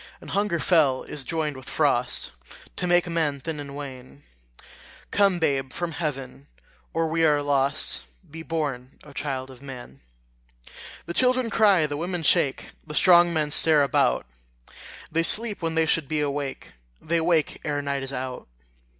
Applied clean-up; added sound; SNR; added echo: none; none; none; none.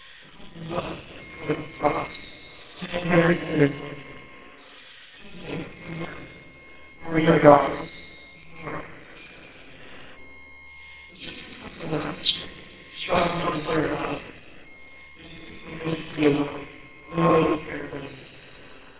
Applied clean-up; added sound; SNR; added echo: neural separator model SepFormer WHAMR!.